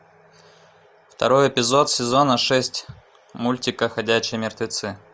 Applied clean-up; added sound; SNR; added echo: none; none; none; none.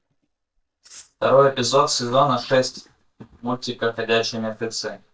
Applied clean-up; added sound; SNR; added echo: neural mask model DeepFilterNet 3.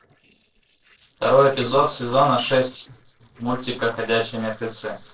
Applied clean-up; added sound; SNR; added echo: neural separator model SepFormer DNS4.